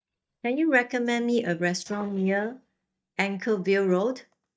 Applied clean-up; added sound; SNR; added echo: neural mask model DeepFilterNet 3.